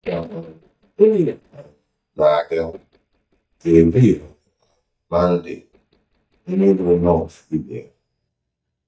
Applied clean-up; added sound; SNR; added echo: neural mask model DeepFilterNet 3.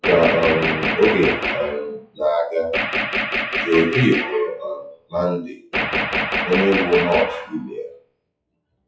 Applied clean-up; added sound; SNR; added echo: classical method WPE with log-MMSE.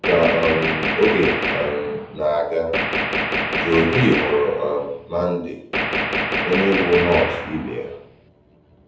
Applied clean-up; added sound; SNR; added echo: none; Gunshot, gunfire; 2 dB; reverberation time 0.7 s.